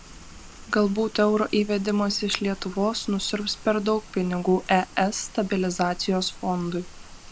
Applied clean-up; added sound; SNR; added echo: none; Rain; 18 dB; none.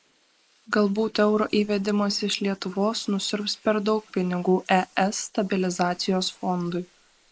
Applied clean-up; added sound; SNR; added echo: neural mask model Resemble Enhance denoiser.